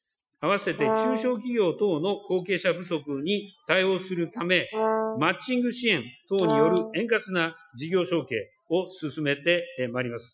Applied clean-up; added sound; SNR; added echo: classical method Wiener filter.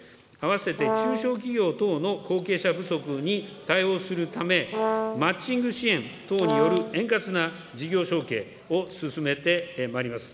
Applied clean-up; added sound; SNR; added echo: none; Brass instrument; 3 dB; none.